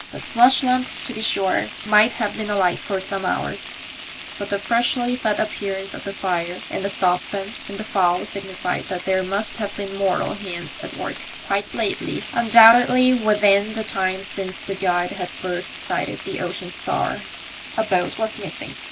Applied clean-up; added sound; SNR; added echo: none; Frying (food); 13 dB; none.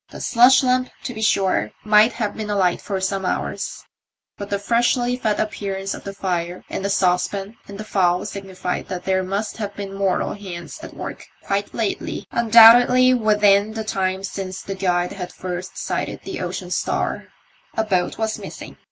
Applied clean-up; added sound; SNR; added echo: none; none; none; none.